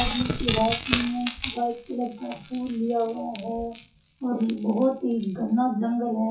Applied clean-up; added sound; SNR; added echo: classical method WPE with log-MMSE.